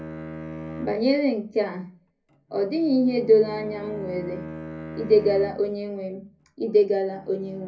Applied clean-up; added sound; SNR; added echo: none; Bowed string instrument; 15 dB; reverberation time 0.4 s.